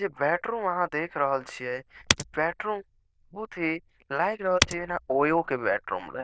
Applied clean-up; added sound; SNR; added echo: neural diffusion model UNIVERSE++.